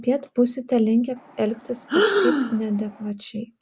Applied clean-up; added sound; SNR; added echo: none; Breathing; 0 dB; none.